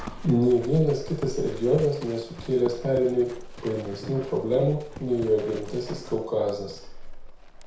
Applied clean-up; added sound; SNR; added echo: none; Livestock, farm animals, working animals; 13 dB; reverberation time 0.6 s.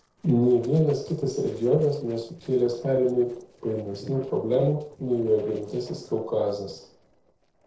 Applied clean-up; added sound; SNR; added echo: neural separator model SepFormer DNS4.